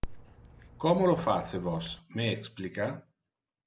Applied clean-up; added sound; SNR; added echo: none; Dog; 11 dB; none.